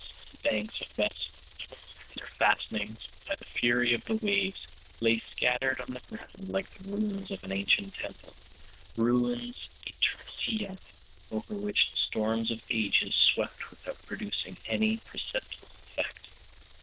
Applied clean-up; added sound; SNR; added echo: neural diffusion model UNIVERSE++.